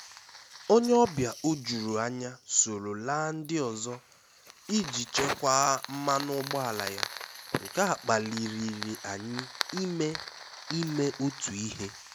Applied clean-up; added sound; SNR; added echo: none; Fire; 11 dB; none.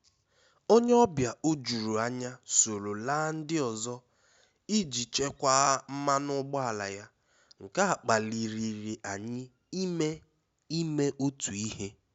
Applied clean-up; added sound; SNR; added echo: none; none; none; none.